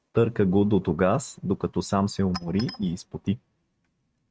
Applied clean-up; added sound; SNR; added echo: neural mask model RNNoise.